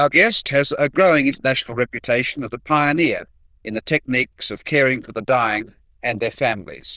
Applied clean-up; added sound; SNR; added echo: neural diffusion model UNIVERSE++.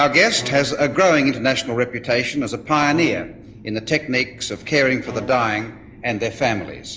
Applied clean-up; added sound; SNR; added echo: none; Bowed string instrument; 19 dB; none.